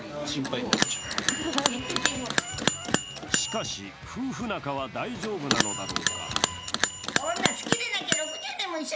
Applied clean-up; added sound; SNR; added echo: none; Bell; -3 dB; none.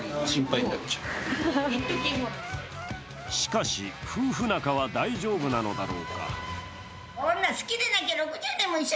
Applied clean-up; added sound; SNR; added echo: none; none; none; none.